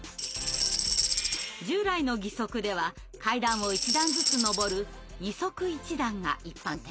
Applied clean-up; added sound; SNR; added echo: none; Tambourine; -2 dB; none.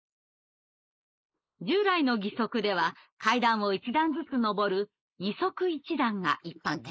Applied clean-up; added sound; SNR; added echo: neural mask model Resemble Enhance denoiser.